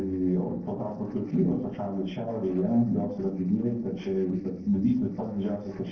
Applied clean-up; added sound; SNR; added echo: neural separator model SepFormer DNS4.